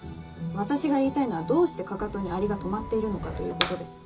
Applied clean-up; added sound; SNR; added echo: none; Fire; 10 dB; reverberation time 0.2 s.